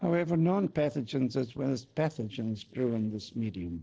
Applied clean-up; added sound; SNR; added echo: neural separator model SepFormer DNS4.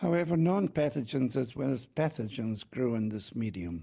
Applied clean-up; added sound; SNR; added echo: none; none; none; none.